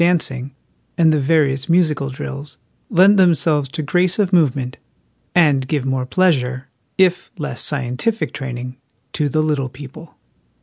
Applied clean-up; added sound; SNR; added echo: none; none; none; none.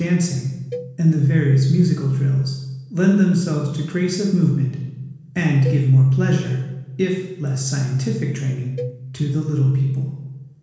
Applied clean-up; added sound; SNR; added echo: none; Cowbell; 19 dB; reverberation time 1.1 s.